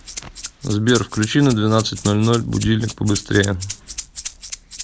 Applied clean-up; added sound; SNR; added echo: none; Rattle (instrument); 13 dB; none.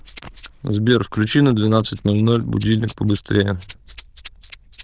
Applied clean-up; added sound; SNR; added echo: neural diffusion model UNIVERSE++.